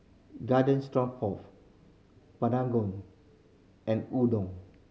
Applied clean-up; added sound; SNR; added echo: none; none; none; none.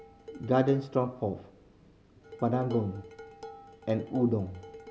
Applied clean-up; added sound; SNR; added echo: none; Dishes, pots, and pans; 17 dB; none.